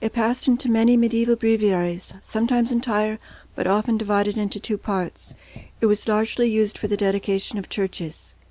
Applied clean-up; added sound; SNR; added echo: none; none; none; none.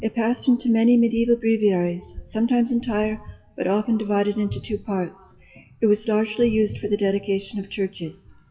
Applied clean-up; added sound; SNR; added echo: classical method WPE with log-MMSE.